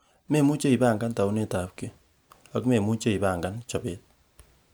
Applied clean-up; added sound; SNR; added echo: none; none; none; none.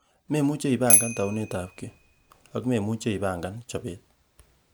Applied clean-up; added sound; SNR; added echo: none; Bicycle bell; -1 dB; none.